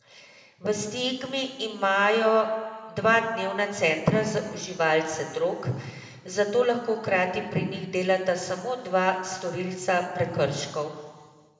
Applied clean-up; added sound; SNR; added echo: none; none; none; reverberation time 1.6 s.